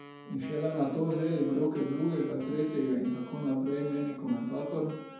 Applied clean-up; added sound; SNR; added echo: none; Wind instrument, woodwind instrument; 16 dB; reverberation time 0.9 s.